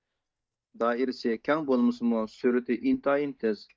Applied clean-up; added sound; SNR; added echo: neural mask model DeepFilterNet 3.